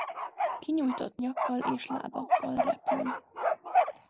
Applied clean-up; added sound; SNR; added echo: neural mask model Resemble Enhance denoiser.